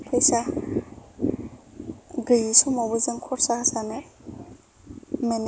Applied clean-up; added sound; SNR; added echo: none; none; none; none.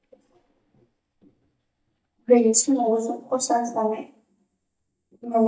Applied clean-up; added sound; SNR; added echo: neural mask model DeepFilterNet 3.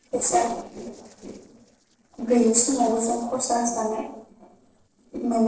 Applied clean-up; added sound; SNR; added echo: neural separator model SepFormer DNS4.